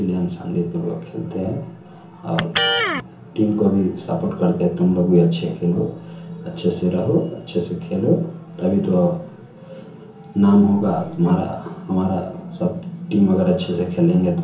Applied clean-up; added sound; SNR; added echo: none; Electric guitar; 6 dB; reverberation time 0.7 s.